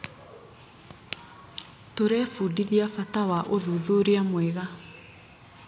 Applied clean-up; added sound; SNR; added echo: none; none; none; none.